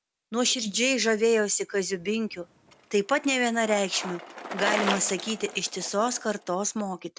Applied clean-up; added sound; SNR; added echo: none; Bicycle; 11 dB; none.